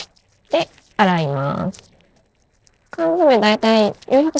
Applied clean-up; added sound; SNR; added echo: neural separator model SepFormer DNS4.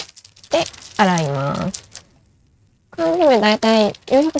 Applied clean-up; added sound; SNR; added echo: neural mask model RNNoise.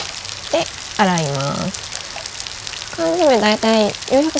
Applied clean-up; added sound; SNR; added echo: none; Rain; 10 dB; none.